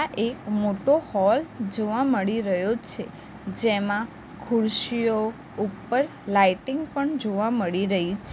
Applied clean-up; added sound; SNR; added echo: none; none; none; none.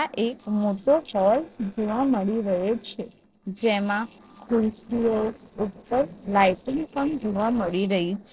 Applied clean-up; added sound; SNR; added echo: neural separator model SepFormer DNS4.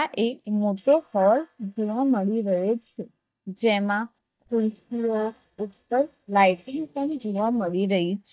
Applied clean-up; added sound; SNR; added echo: neural mask model DeepFilterNet 3.